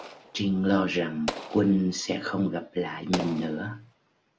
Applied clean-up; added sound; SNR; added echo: none; Explosion; 13 dB; none.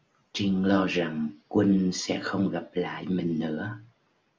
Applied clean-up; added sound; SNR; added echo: none; none; none; none.